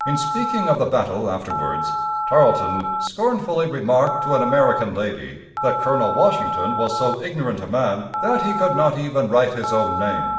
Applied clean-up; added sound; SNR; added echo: none; Telephone; 5 dB; reverberation time 1.0 s.